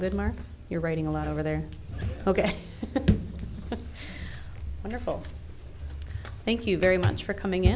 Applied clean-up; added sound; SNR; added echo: none; none; none; none.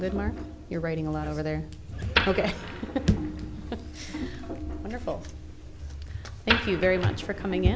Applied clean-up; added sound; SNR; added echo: none; Wood; 6 dB; none.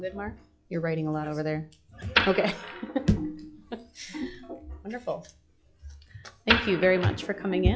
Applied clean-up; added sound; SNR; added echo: classical method log-MMSE.